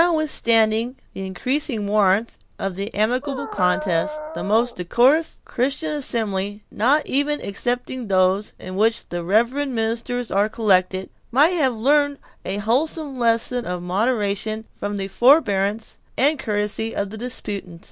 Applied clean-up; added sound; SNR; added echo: none; Dog; 8 dB; none.